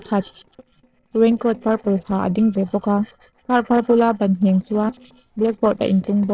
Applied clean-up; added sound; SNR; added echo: neural separator model SepFormer DNS4.